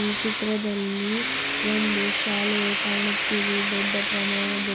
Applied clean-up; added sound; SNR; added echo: none; Tools; -3 dB; none.